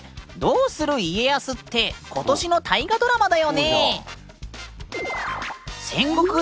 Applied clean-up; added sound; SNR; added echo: none; none; none; none.